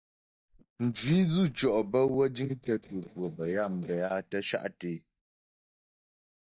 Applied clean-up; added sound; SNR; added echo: neural mask model DeepFilterNet 3.